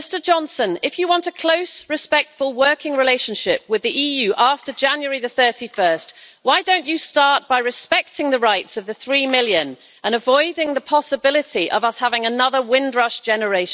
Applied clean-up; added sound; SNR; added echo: none; none; none; none.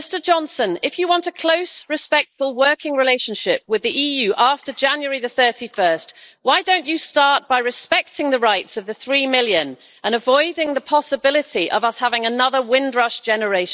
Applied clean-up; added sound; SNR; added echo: neural mask model Resemble Enhance denoiser.